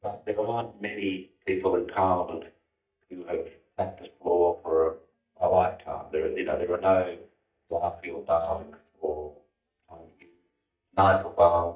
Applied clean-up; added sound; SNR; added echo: neural mask model DeepFilterNet 3.